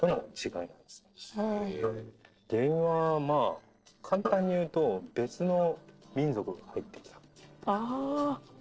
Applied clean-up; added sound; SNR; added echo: neural separator model SepFormer DNS4.